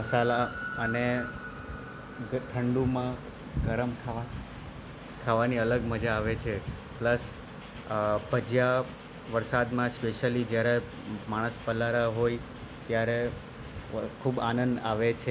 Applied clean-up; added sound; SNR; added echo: none; Train; 16 dB; none.